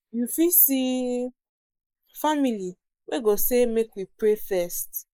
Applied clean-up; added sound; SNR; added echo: neural mask model Resemble Enhance denoiser.